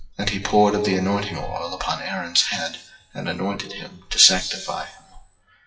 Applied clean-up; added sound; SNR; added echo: classical method WPE with log-MMSE.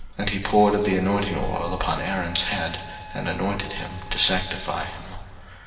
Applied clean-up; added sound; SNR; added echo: none; Wind instrument, woodwind instrument; 20 dB; reverberation time 2.3 s.